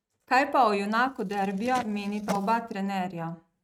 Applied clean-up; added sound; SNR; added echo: neural mask model RNNoise.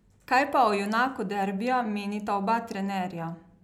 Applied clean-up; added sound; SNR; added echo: none; none; none; none.